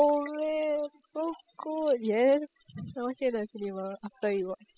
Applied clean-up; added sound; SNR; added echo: classical method spectral subtraction.